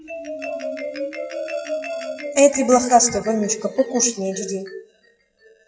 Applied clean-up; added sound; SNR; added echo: classical method WPE with log-MMSE.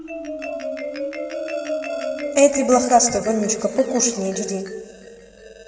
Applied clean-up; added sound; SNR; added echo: none; Marimba, xylophone; 7 dB; reverberation time 2.4 s.